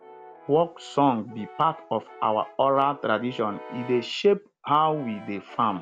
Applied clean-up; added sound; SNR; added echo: none; Brass instrument; 19 dB; none.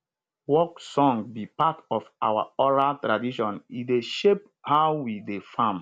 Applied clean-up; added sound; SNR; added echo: none; none; none; none.